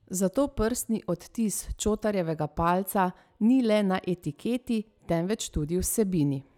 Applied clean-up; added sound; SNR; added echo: none; none; none; none.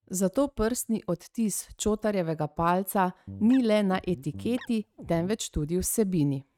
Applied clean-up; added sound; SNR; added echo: neural mask model RNNoise.